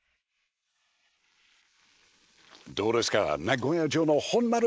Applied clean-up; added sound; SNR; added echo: neural mask model Resemble Enhance denoiser.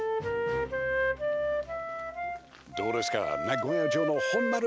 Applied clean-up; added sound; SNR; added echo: none; Wind instrument, woodwind instrument; -3 dB; none.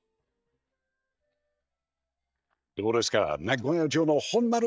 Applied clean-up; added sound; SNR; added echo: neural mask model DeepFilterNet 3.